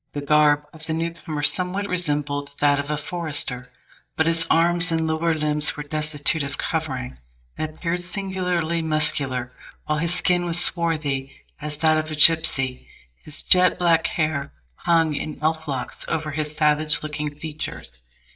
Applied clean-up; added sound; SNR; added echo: neural mask model DeepFilterNet 3.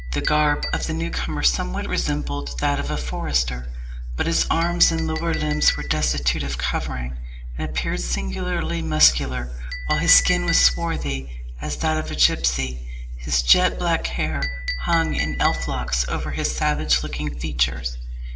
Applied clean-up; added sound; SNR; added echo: none; Chink, clink; 14 dB; reverberation time 0.9 s.